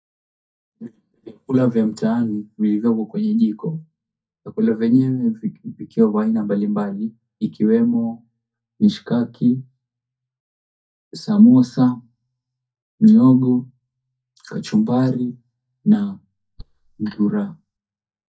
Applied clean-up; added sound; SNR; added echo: neural mask model DeepFilterNet 3.